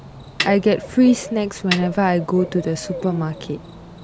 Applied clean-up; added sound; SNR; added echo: none; Snare drum + Cricket / Bird; 11 dB; none.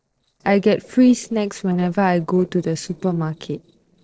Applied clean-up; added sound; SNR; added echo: neural separator model SepFormer DNS4.